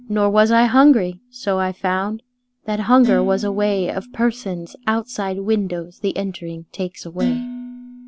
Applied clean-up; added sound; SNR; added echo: none; Dishes, pots, and pans; 11 dB; none.